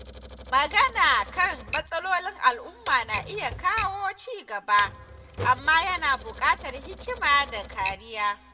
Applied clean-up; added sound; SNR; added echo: none; Typewriter; 14 dB; reverberation time 0.7 s.